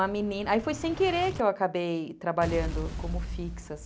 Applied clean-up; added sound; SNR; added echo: none; Explosion; 8 dB; none.